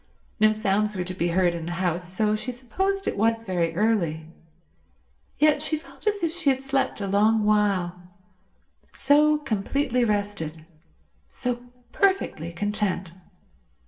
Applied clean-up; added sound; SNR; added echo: none; none; none; reverberation time 0.7 s.